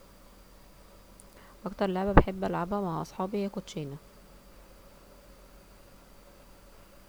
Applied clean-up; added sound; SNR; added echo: none; none; none; none.